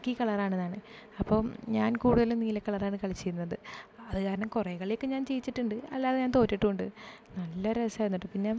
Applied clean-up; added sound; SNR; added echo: none; none; none; none.